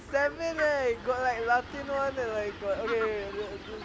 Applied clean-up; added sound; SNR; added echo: none; Fowl; 11 dB; none.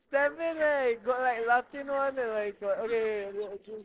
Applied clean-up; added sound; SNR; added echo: neural separator model SepFormer DNS4.